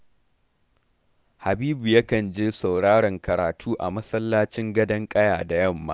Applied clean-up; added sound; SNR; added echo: none; none; none; none.